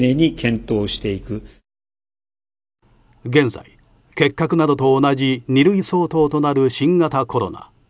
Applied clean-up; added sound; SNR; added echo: none; none; none; none.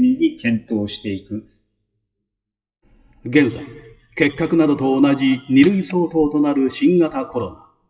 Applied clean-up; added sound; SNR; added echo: classical method WPE with log-MMSE.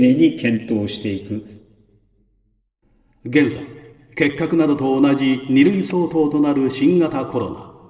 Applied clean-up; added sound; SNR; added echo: neural separator model SepFormer DNS4.